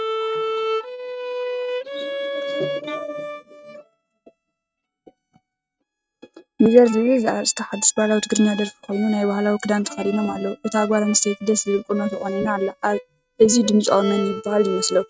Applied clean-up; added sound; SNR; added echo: neural mask model RNNoise.